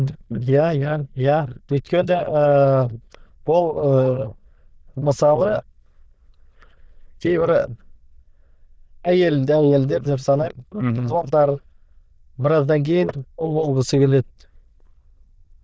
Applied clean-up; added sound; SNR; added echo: neural diffusion model UNIVERSE++.